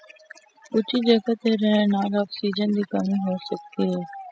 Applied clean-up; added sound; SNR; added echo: classical method spectral subtraction.